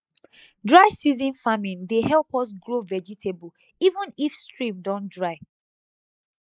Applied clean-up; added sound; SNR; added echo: neural mask model Resemble Enhance denoiser.